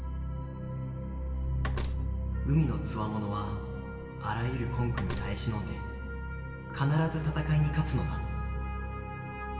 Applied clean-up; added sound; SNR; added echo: none; Slam; 15 dB; reverberation time 2.3 s.